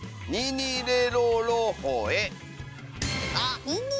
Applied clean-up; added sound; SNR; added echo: none; none; none; none.